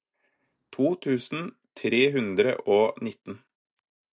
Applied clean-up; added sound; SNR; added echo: none; none; none; none.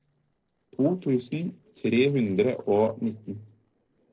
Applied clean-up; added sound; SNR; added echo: neural separator model SepFormer DNS4.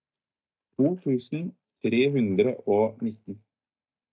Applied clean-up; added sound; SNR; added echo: neural mask model DeepFilterNet 3.